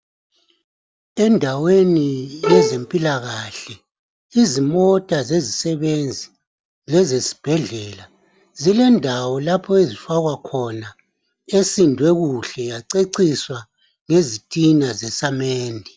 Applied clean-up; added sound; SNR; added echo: none; Bowed string instrument; 1 dB; none.